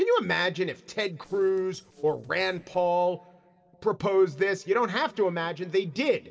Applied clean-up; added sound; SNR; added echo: neural separator model SepFormer DNS4.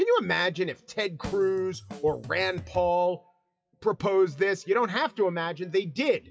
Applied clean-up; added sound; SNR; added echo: classical method WPE with log-MMSE.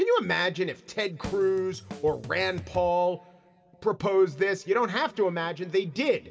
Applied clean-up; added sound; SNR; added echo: none; Drum kit; 13 dB; reverberation time 1.7 s.